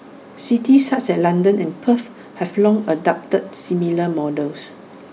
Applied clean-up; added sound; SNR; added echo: none; none; none; none.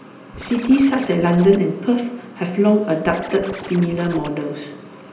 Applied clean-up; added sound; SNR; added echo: none; Scratching (performance technique); 16 dB; reverberation time 0.8 s.